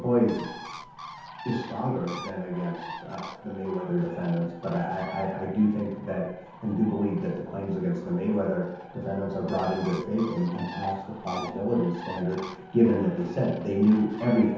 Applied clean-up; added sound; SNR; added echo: none; Bird; 15 dB; reverberation time 0.9 s.